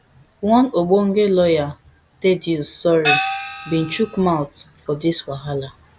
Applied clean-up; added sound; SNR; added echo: none; Gong; 3 dB; none.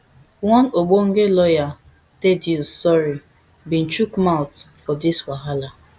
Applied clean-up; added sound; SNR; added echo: none; none; none; none.